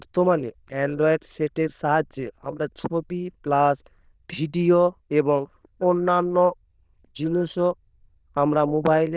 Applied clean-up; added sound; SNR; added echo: neural diffusion model UNIVERSE++.